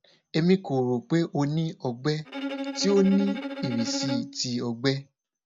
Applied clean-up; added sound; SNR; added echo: none; Bowed string instrument; 7 dB; none.